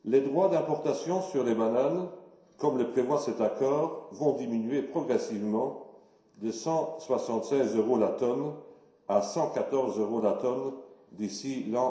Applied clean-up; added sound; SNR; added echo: none; none; none; reverberation time 0.7 s.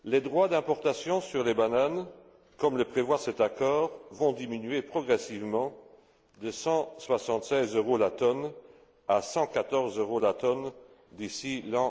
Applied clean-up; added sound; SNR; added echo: none; none; none; none.